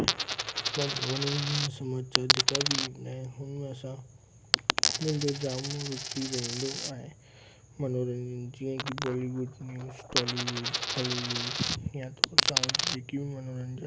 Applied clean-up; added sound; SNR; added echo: none; Coin (dropping); -2 dB; none.